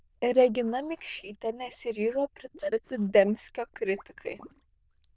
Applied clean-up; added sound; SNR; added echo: neural diffusion model UNIVERSE++.